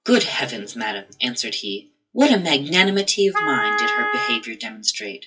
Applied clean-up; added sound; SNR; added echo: classical method WPE with log-MMSE.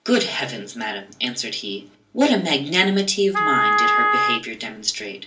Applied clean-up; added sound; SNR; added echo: none; Wind instrument, woodwind instrument; -2 dB; reverberation time 0.3 s.